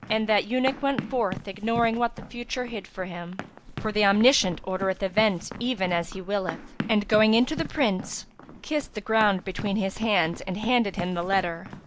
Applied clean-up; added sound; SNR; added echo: none; Run; 13 dB; none.